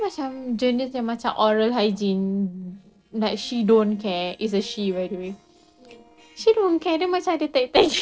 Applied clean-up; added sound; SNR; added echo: neural separator model SepFormer DNS4.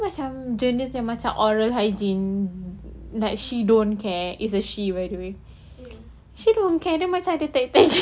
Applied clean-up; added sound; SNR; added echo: none; none; none; none.